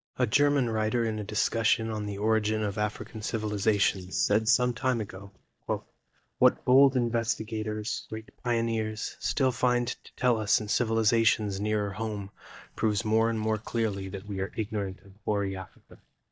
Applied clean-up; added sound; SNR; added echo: neural mask model DeepFilterNet 3.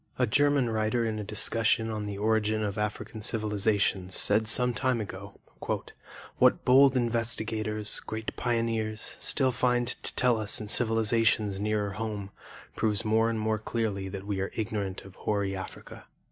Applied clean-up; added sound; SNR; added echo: none; none; none; none.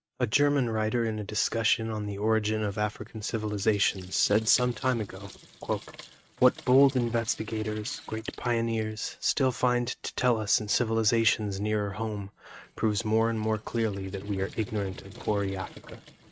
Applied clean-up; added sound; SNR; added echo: neural mask model RNNoise.